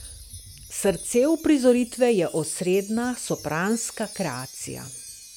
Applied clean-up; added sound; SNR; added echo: none; Wind chime; 17 dB; none.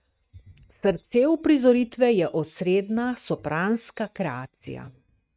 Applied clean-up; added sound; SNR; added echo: neural mask model RNNoise.